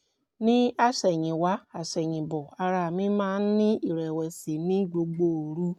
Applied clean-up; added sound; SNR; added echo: none; none; none; none.